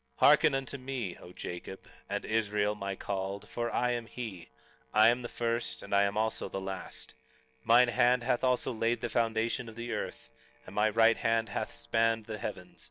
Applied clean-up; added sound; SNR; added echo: neural separator model SepFormer DNS4.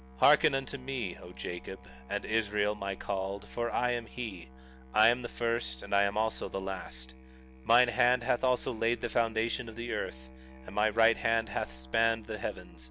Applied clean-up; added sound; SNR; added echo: none; Musical instrument; 19 dB; none.